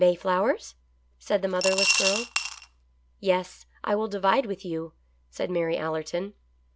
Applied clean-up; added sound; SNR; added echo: none; Coin (dropping) / Glass; -1 dB; none.